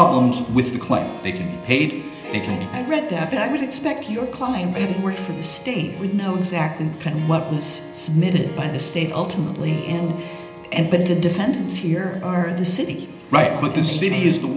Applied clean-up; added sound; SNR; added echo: none; Harp; 17 dB; reverberation time 0.9 s.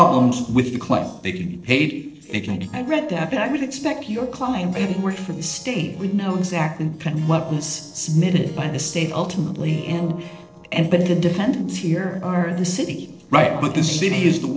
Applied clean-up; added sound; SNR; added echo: neural separator model SepFormer DNS4.